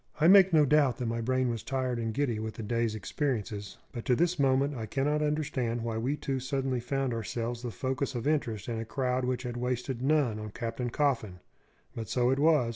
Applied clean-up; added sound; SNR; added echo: none; none; none; none.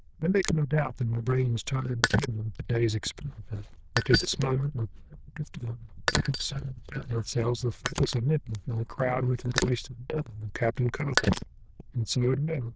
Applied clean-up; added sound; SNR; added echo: neural diffusion model UNIVERSE++.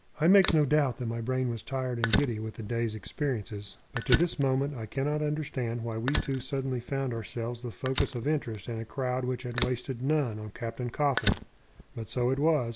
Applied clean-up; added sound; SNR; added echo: none; Fire; 6 dB; none.